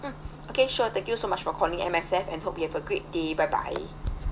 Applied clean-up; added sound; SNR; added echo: none; Clock; 10 dB; none.